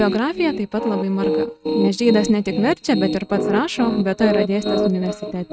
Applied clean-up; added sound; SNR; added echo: neural mask model RNNoise.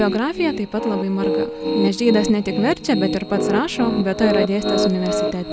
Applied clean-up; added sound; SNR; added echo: none; Piano; 2 dB; none.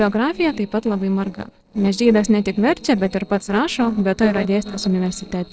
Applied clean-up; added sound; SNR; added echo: neural separator model SepFormer DNS4.